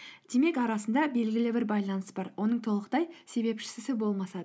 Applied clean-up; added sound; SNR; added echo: none; none; none; none.